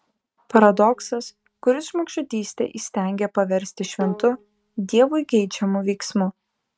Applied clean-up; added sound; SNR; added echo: neural mask model RNNoise.